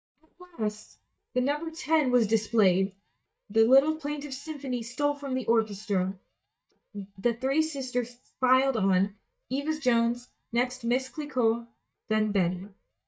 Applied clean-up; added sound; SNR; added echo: neural mask model DeepFilterNet 3.